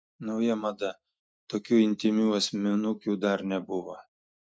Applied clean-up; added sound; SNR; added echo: neural mask model Resemble Enhance denoiser.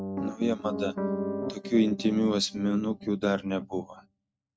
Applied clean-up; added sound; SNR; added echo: neural mask model RNNoise.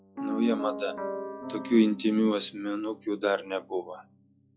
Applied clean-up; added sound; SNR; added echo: classical method log-MMSE.